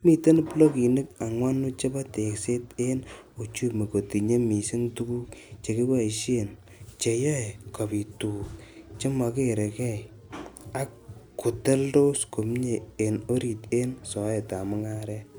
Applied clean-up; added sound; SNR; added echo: none; none; none; none.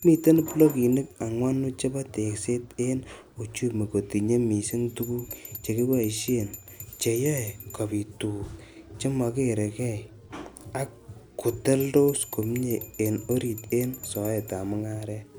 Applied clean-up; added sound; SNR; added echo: none; Bell; 20 dB; none.